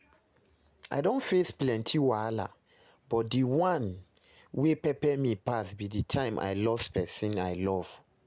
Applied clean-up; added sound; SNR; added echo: none; none; none; none.